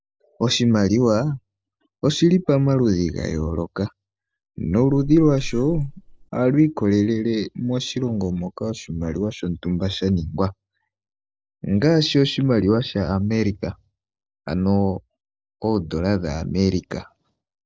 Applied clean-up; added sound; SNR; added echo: neural separator model SepFormer DNS4.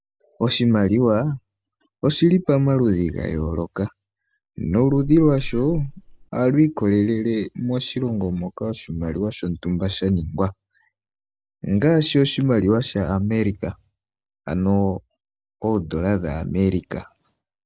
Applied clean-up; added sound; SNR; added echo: none; Meow; 10 dB; none.